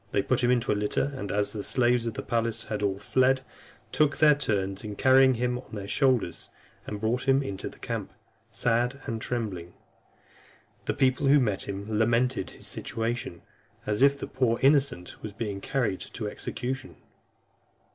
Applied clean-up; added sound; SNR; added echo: none; none; none; none.